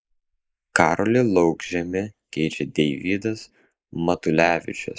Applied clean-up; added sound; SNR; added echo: neural mask model Resemble Enhance denoiser.